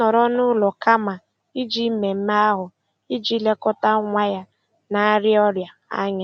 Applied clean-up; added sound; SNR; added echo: none; none; none; none.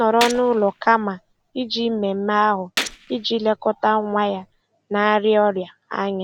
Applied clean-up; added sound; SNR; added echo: none; Gunshot, gunfire; 13 dB; none.